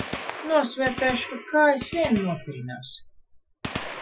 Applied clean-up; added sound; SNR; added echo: classical method Wiener filter.